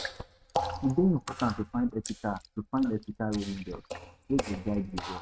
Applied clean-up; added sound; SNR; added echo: neural mask model RNNoise.